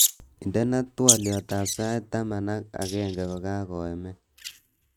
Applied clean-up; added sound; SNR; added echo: neural mask model RNNoise.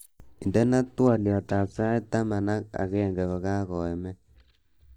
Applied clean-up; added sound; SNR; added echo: neural mask model DeepFilterNet 3.